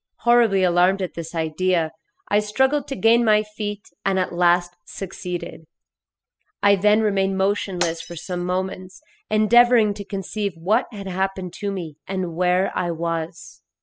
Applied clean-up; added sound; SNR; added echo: classical method spectral subtraction.